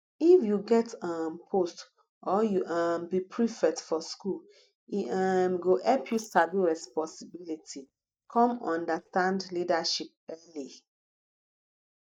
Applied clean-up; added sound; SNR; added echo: neural mask model DeepFilterNet 3.